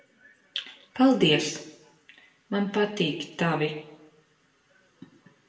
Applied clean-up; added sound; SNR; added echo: none; none; none; reverberation time 0.7 s.